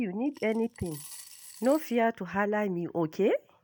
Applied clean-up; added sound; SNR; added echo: none; Coin (dropping) / Glass; 19 dB; none.